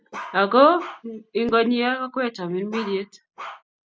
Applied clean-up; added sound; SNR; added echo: none; Bark; 16 dB; none.